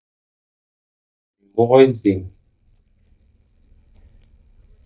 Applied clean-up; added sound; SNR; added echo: neural mask model DeepFilterNet 3.